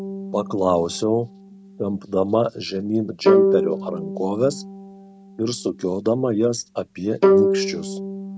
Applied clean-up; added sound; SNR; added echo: none; Bowed string instrument; 0 dB; none.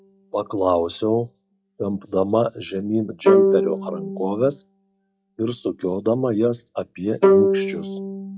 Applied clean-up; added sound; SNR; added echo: classical method log-MMSE.